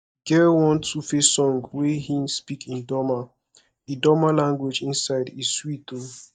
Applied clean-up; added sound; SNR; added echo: neural mask model DeepFilterNet 3.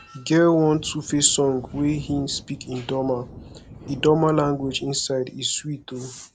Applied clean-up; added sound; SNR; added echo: none; Thunder; 18 dB; none.